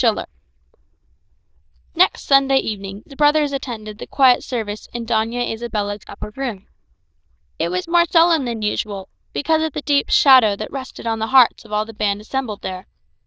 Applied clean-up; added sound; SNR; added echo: neural diffusion model UNIVERSE++.